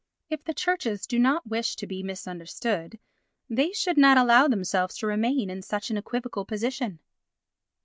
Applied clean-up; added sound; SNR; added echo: none; none; none; none.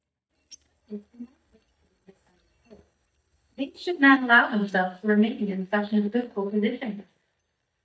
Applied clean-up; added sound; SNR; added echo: neural mask model DeepFilterNet 3.